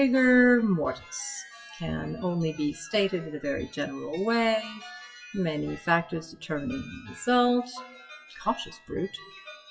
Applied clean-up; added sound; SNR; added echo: classical method WPE with log-MMSE.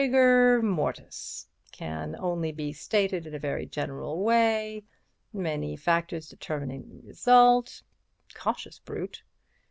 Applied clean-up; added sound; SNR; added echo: none; none; none; none.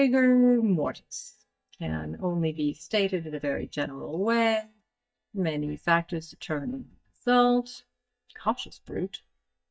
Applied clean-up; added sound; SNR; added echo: neural mask model DeepFilterNet 3.